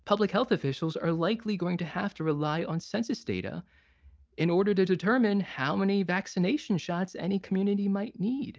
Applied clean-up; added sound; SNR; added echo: none; none; none; none.